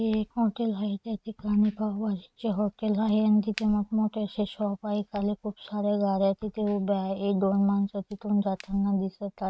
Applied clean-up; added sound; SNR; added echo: neural mask model RNNoise.